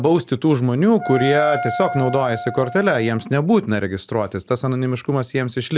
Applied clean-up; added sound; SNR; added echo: none; Wind instrument, woodwind instrument; 9 dB; none.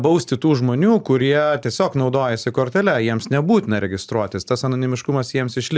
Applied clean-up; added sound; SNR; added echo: none; none; none; none.